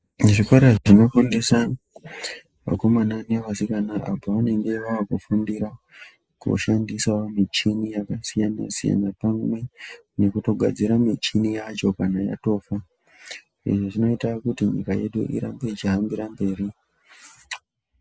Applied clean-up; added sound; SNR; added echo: neural mask model Resemble Enhance denoiser.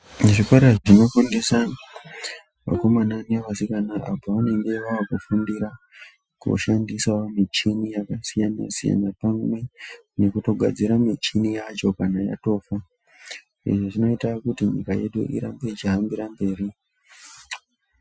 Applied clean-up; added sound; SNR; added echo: classical method Wiener filter.